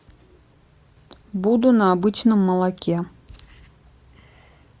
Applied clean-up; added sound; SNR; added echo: none; none; none; none.